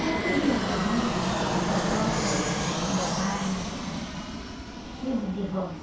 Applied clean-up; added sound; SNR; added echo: none; Fixed-wing aircraft, airplane; -2 dB; reverberation time 0.2 s.